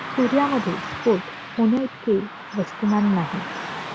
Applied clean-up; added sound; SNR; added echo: none; Car passing by / Traffic noise, roadway noise; 9 dB; none.